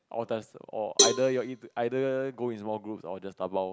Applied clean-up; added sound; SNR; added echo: none; Cowbell; 0 dB; none.